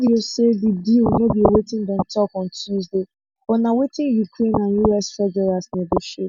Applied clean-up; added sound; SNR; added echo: none; none; none; none.